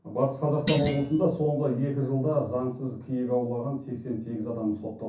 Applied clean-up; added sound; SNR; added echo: none; Thump, thud; 5 dB; reverberation time 0.6 s.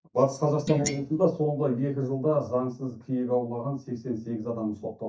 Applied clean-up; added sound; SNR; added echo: neural mask model DeepFilterNet 3.